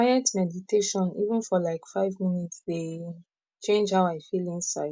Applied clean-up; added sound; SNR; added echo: none; none; none; none.